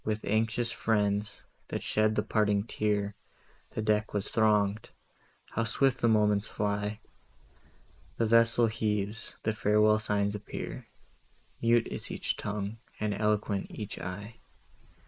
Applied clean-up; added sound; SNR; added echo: neural mask model Resemble Enhance denoiser.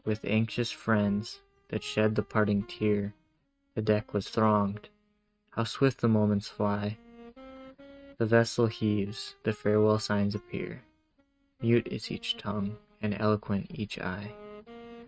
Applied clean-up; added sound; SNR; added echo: neural mask model RNNoise.